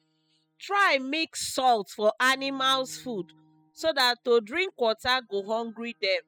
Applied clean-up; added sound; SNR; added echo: classical method spectral subtraction.